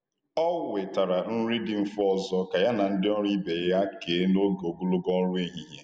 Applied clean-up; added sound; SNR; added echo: none; none; none; none.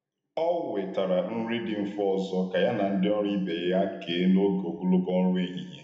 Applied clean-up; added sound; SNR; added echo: none; none; none; reverberation time 0.8 s.